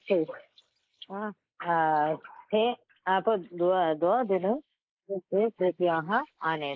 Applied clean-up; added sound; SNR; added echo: neural mask model Resemble Enhance denoiser.